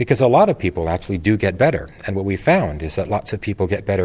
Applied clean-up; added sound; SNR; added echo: none; none; none; none.